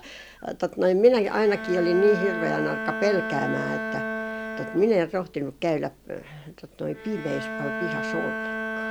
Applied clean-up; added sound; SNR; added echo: none; Bowed string instrument; 7 dB; none.